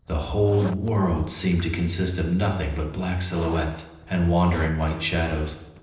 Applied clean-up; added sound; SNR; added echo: neural separator model SepFormer DNS4.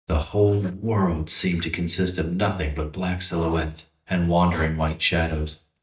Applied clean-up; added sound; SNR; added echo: neural mask model DeepFilterNet 3.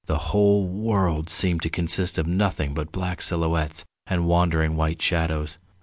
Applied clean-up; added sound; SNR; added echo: none; none; none; none.